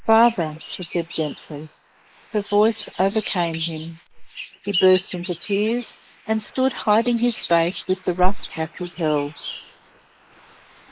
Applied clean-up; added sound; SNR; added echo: neural mask model Resemble Enhance denoiser.